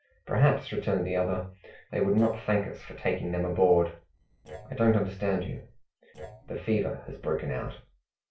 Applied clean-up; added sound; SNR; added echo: neural separator model SepFormer DNS4.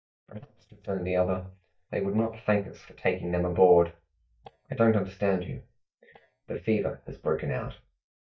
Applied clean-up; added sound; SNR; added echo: neural mask model DeepFilterNet 3.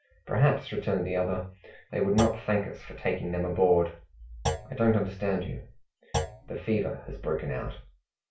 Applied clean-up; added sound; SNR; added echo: none; Thump, thud; 9 dB; reverberation time 0.3 s.